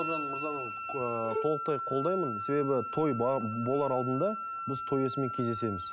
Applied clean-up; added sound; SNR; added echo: none; Bowed string instrument + Wind instrument, woodwind instrument; 5 dB; none.